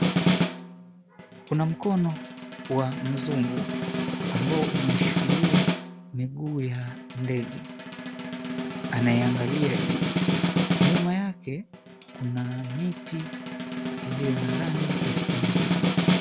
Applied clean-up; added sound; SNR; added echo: none; Snare drum; -2 dB; none.